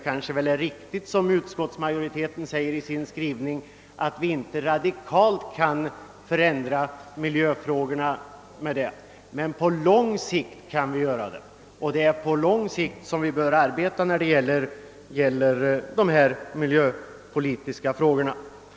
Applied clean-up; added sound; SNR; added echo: none; none; none; none.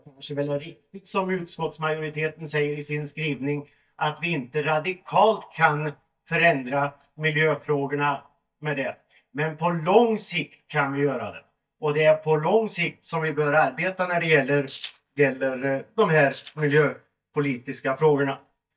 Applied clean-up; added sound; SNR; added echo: neural mask model DeepFilterNet 3.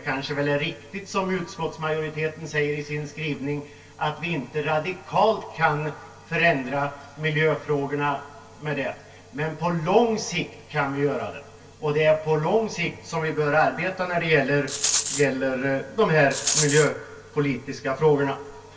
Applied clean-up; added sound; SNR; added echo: none; Rattle; 1 dB; reverberation time 0.2 s.